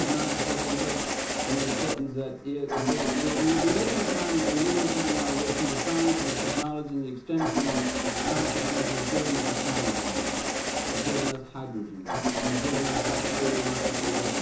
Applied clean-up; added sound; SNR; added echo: none; Engine starting; -2 dB; reverberation time 0.6 s.